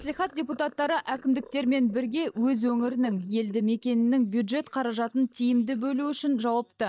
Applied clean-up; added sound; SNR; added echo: neural mask model DeepFilterNet 3.